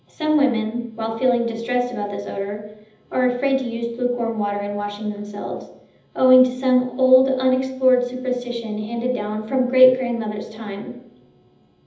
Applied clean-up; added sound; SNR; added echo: none; none; none; reverberation time 0.8 s.